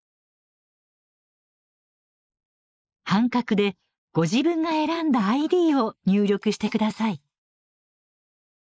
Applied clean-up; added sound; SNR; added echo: neural mask model Resemble Enhance denoiser.